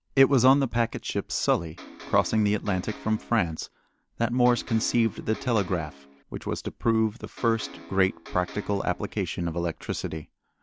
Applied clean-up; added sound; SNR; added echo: none; Electric guitar; 18 dB; none.